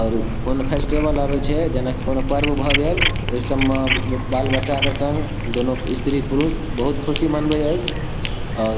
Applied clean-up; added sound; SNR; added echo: none; Cat; 0 dB; none.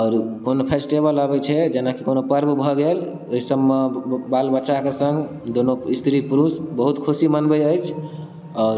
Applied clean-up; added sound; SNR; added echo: none; none; none; none.